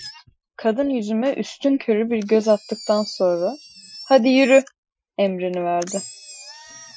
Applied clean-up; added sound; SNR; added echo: classical method Wiener filter.